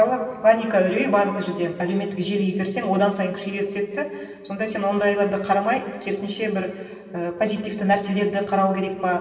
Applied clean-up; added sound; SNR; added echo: none; none; none; reverberation time 2.1 s.